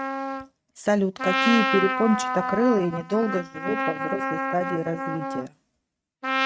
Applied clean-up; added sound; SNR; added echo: neural mask model RNNoise.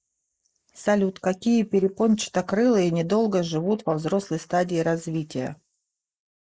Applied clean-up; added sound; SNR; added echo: neural mask model Resemble Enhance denoiser.